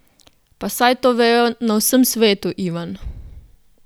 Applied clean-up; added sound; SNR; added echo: none; none; none; none.